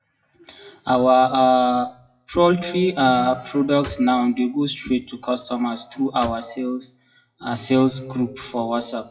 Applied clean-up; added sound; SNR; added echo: classical method WPE with log-MMSE.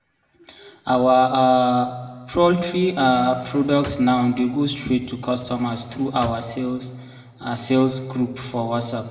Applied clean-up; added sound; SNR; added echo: none; Drawer open or close; 19 dB; reverberation time 1.2 s.